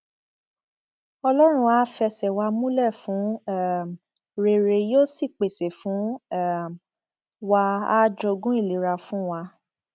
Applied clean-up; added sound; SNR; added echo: none; none; none; none.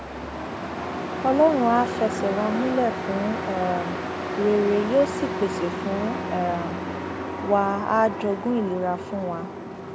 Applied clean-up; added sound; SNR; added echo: none; Truck; 5 dB; none.